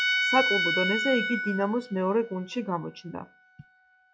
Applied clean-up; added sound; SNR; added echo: classical method log-MMSE.